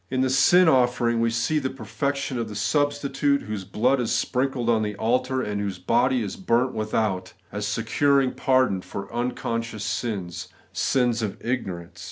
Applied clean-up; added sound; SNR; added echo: none; none; none; none.